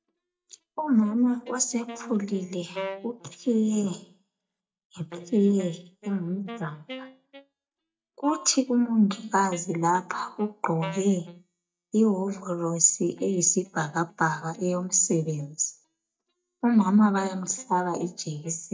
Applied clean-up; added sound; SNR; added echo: neural mask model DeepFilterNet 3.